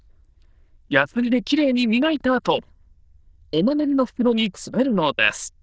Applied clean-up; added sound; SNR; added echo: neural diffusion model UNIVERSE++.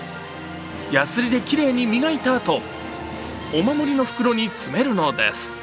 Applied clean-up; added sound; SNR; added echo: none; Wind instrument, woodwind instrument; 20 dB; none.